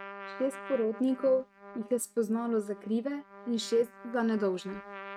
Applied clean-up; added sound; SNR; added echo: neural mask model RNNoise.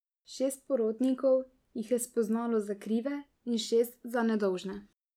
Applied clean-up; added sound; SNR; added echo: none; none; none; none.